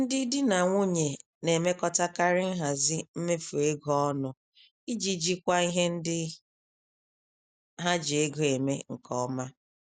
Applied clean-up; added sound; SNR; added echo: none; none; none; none.